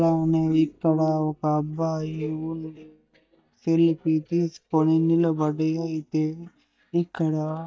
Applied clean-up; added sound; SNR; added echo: neural mask model DeepFilterNet 3.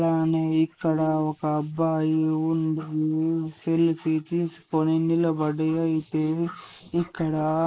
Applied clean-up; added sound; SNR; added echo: neural mask model Resemble Enhance denoiser.